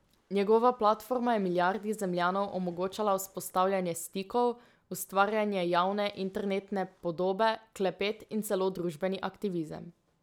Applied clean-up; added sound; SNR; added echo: none; none; none; none.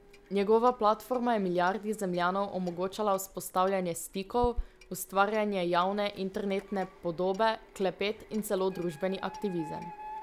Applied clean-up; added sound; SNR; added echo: none; Printer + Clock; 16 dB; none.